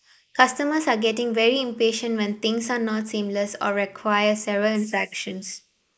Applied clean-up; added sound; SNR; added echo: neural mask model Resemble Enhance denoiser.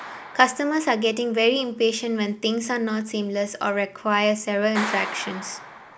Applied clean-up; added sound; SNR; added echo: none; Clapping; 14 dB; none.